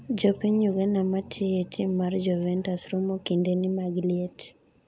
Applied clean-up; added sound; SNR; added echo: none; none; none; none.